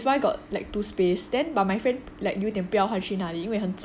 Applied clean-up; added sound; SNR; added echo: none; none; none; none.